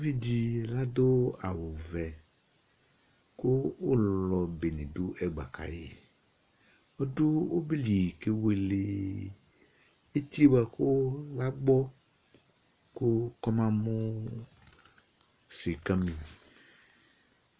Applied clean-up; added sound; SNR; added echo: none; none; none; none.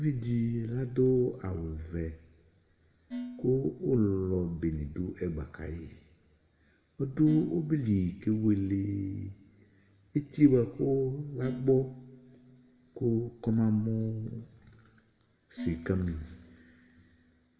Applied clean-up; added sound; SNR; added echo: none; Dishes, pots, and pans; 18 dB; reverberation time 1.1 s.